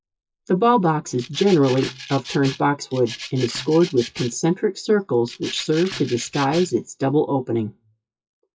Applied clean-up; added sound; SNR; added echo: classical method WPE with log-MMSE.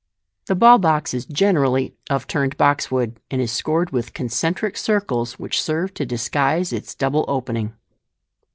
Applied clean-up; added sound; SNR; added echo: none; none; none; none.